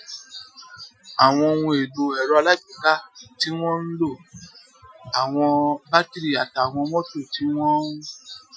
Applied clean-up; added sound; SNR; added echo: classical method Wiener filter.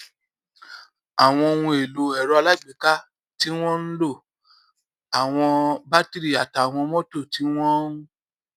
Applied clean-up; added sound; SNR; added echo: none; none; none; none.